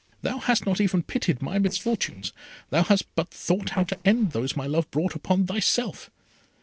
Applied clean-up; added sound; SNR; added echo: neural separator model SepFormer DNS4.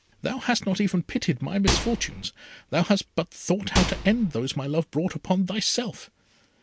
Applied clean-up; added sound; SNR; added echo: none; Microwave oven; 1 dB; none.